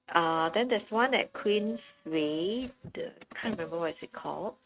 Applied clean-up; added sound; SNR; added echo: neural mask model RNNoise.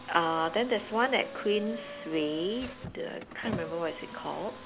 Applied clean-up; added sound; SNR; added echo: none; Car; 11 dB; none.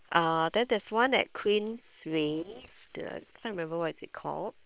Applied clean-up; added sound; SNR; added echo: neural separator model SepFormer WHAM!.